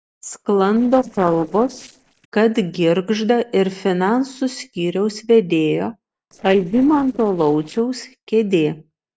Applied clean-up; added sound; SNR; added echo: neural separator model SepFormer DNS4.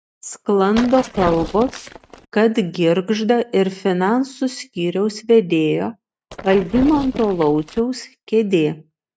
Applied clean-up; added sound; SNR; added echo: neural mask model RNNoise.